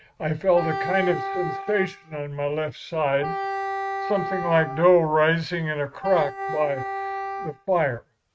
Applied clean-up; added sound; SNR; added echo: neural mask model RNNoise.